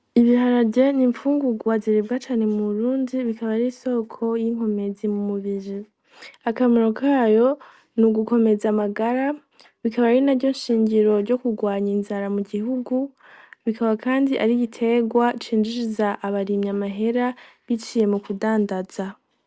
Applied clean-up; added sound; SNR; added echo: none; none; none; none.